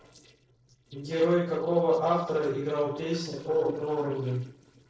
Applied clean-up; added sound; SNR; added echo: neural separator model SepFormer DNS4.